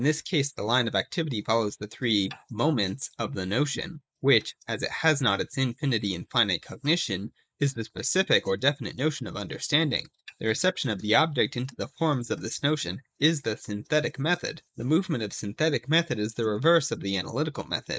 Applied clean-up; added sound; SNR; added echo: neural mask model Resemble Enhance denoiser.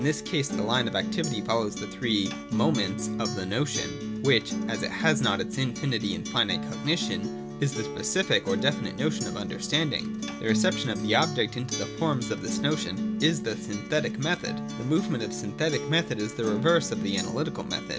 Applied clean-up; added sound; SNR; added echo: none; Acoustic guitar; 4 dB; none.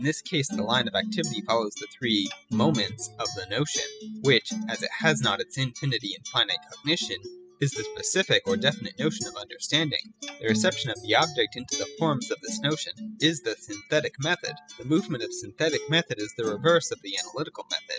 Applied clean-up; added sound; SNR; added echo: classical method spectral subtraction.